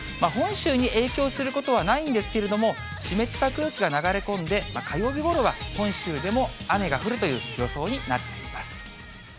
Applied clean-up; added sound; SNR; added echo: none; none; none; none.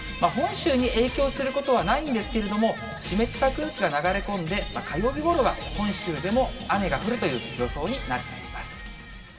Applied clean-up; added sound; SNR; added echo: none; none; none; reverberation time 2.6 s.